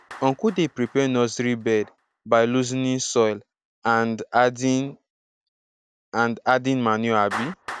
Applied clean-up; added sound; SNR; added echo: none; Clapping; 19 dB; none.